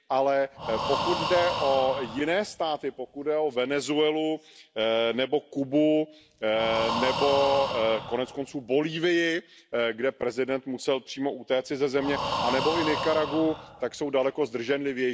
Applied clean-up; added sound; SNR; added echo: none; Breathing; 6 dB; none.